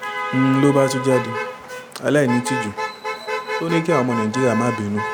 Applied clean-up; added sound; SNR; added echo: none; Motor vehicle (road); 6 dB; none.